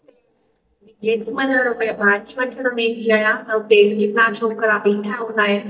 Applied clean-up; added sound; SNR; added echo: neural mask model DeepFilterNet 3.